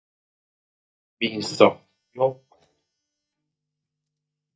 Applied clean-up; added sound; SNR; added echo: neural mask model DeepFilterNet 3.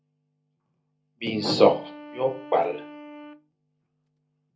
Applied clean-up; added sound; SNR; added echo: none; Wind instrument, woodwind instrument; 17 dB; reverberation time 0.3 s.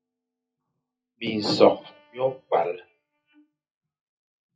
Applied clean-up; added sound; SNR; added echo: classical method WPE with log-MMSE.